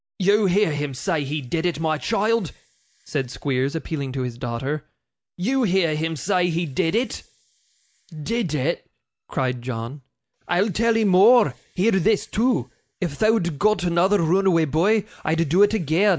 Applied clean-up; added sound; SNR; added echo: neural mask model Resemble Enhance denoiser.